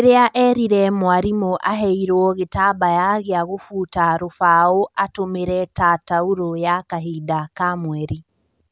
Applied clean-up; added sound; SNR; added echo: none; none; none; none.